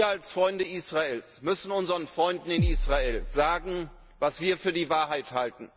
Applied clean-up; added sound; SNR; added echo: none; Bass drum; 3 dB; none.